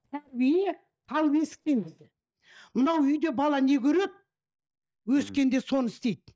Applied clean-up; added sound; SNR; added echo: neural mask model DeepFilterNet 3.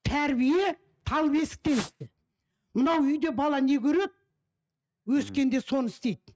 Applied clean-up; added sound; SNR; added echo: neural mask model RNNoise.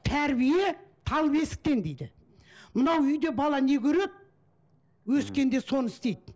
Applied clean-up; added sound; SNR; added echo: none; none; none; none.